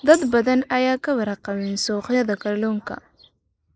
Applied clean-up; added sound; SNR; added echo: neural mask model Resemble Enhance denoiser.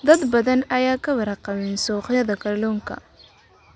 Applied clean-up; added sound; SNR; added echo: none; Tambourine; 17 dB; none.